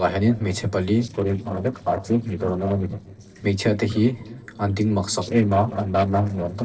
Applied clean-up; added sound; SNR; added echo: neural separator model SepFormer DNS4.